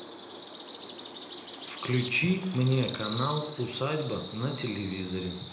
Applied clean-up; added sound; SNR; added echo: none; Bird vocalization, bird call, bird song; 2 dB; reverberation time 0.7 s.